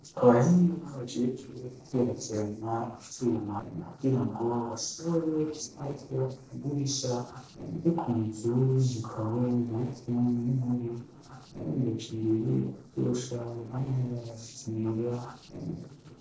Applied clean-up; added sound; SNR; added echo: neural separator model SepFormer DNS4.